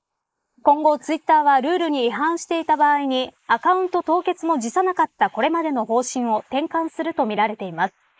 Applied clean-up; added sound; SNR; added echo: neural mask model Resemble Enhance denoiser.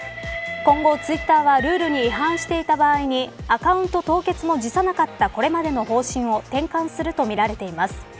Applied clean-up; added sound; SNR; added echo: none; Train; 15 dB; none.